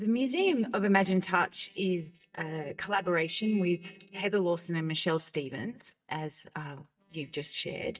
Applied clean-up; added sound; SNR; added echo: neural mask model DeepFilterNet 3.